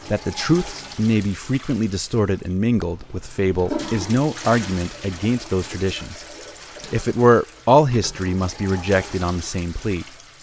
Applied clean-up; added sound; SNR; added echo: none; Toilet flush / Water; 15 dB; none.